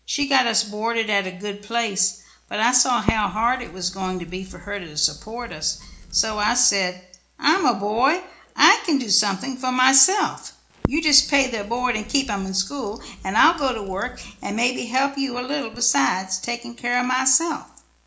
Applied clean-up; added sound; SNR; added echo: none; Crackle; 17 dB; reverberation time 0.4 s.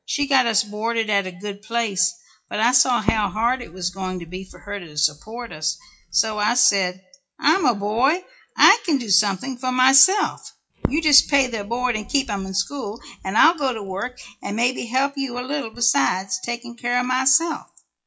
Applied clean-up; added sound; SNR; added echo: classical method WPE with log-MMSE.